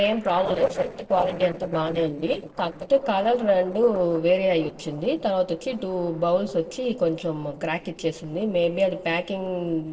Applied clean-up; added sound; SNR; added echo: neural separator model SepFormer DNS4.